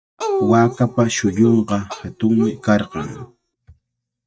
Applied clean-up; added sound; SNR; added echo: neural mask model DeepFilterNet 3.